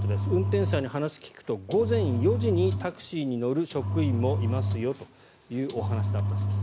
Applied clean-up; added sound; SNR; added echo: none; Engine; 0 dB; none.